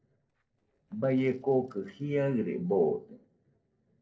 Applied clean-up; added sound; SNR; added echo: neural separator model SepFormer DNS4.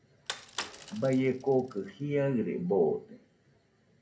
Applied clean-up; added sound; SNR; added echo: none; Bicycle; 13 dB; reverberation time 0.3 s.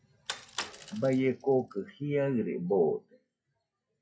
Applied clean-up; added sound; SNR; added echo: classical method WPE with log-MMSE.